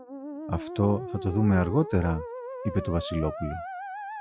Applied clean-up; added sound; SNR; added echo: classical method Wiener filter.